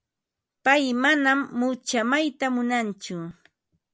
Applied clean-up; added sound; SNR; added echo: none; none; none; none.